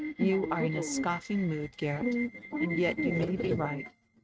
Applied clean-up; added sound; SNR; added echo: neural mask model RNNoise.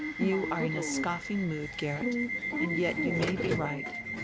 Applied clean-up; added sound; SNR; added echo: none; Subway, metro, underground / Alarm; -1 dB; none.